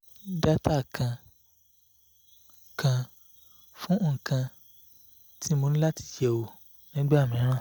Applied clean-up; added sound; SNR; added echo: none; none; none; none.